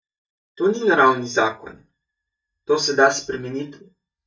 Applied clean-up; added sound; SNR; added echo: neural mask model DeepFilterNet 3.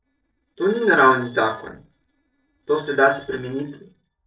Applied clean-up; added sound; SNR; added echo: neural separator model SepFormer DNS4.